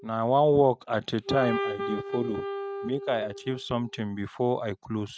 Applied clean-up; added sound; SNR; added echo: neural mask model RNNoise.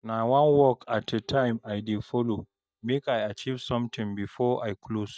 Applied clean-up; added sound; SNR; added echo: neural mask model DeepFilterNet 3.